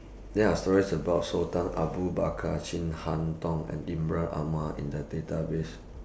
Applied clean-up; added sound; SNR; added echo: none; none; none; none.